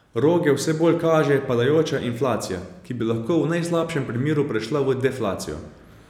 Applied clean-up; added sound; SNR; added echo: none; none; none; none.